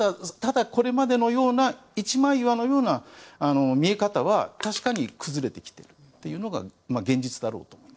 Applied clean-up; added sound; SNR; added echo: neural separator model SepFormer DNS4.